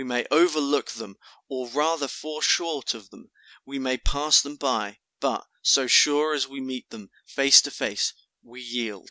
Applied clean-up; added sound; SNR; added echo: none; none; none; none.